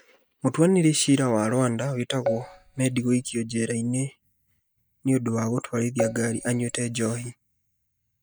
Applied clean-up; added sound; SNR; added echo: neural mask model DeepFilterNet 3.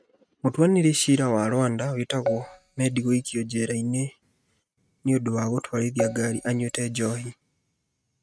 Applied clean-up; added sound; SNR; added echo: neural mask model RNNoise.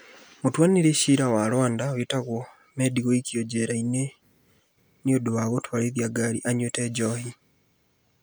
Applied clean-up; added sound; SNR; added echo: none; none; none; none.